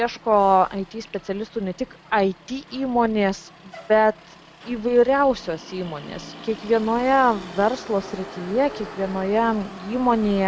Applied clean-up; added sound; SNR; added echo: none; Motor vehicle (road); 18 dB; none.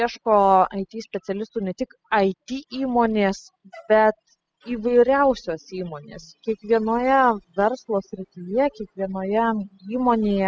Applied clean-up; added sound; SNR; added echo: classical method spectral subtraction.